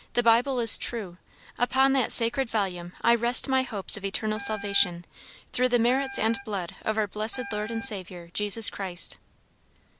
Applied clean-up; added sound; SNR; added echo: none; Wind instrument, woodwind instrument; 16 dB; none.